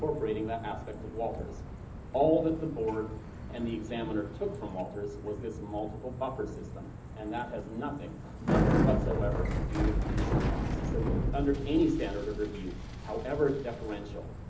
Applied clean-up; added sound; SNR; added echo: none; Bicycle; 0 dB; reverberation time 0.4 s.